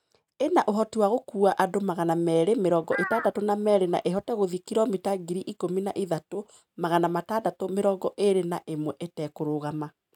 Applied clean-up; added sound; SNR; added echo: neural mask model RNNoise.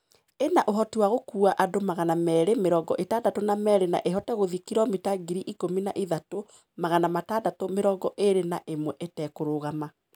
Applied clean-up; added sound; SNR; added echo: none; none; none; none.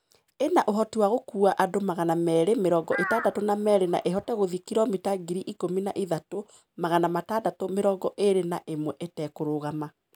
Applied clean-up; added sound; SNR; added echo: none; Crow; 10 dB; none.